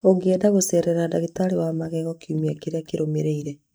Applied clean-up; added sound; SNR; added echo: neural mask model DeepFilterNet 3.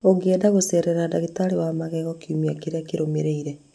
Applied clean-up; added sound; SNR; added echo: none; none; none; none.